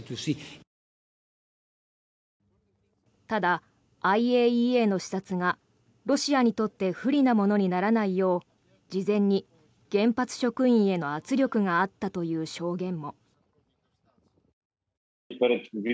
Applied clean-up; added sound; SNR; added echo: none; none; none; none.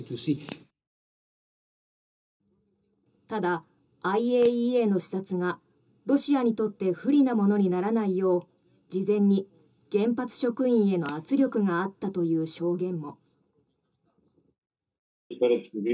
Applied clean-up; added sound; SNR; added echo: none; Crack / Crackle; 18 dB; reverberation time 0.2 s.